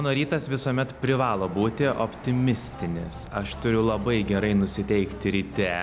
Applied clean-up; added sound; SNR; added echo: none; Truck; 16 dB; none.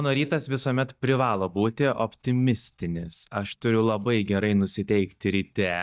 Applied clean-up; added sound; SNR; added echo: neural mask model DeepFilterNet 3.